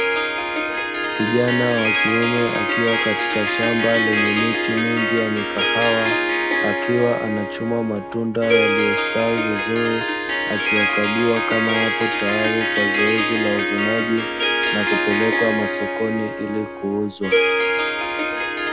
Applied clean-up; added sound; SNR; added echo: none; Harp; -2 dB; none.